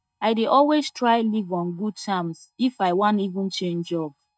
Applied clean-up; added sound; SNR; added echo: neural mask model DeepFilterNet 3.